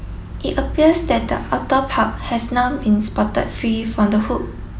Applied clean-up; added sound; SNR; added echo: none; Microwave oven; 16 dB; none.